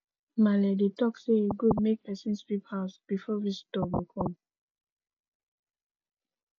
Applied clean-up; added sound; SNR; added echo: none; none; none; none.